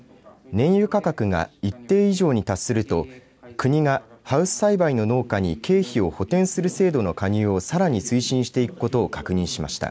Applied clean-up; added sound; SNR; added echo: none; none; none; none.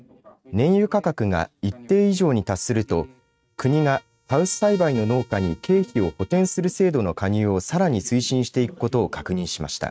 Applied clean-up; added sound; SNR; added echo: neural mask model RNNoise.